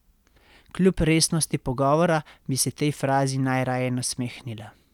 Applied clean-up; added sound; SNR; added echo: none; none; none; none.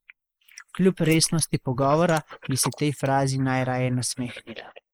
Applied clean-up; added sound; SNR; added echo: neural mask model Resemble Enhance denoiser.